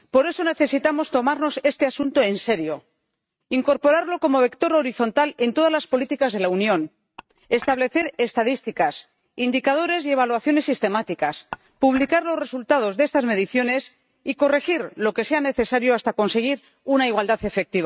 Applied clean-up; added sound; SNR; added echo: neural mask model RNNoise.